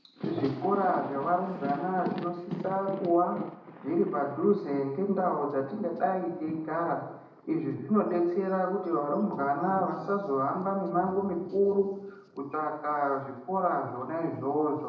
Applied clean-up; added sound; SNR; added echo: none; Thunder; 14 dB; reverberation time 0.8 s.